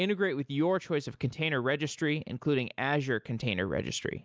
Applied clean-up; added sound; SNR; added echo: none; none; none; none.